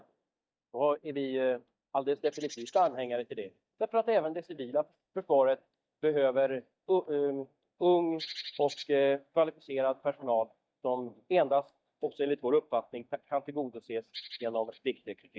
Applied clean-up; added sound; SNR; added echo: neural mask model DeepFilterNet 3.